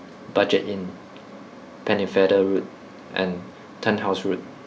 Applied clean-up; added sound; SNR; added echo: none; none; none; none.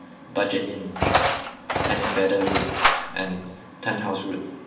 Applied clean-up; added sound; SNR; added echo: none; Engine; -4 dB; reverberation time 0.9 s.